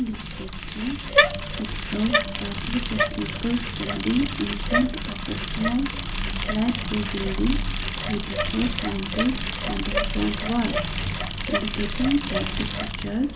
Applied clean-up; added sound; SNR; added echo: none; Bicycle; -3 dB; reverberation time 0.5 s.